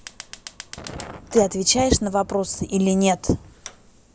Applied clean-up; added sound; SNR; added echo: none; Fire; 18 dB; none.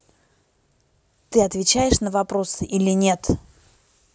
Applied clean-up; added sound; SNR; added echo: none; none; none; none.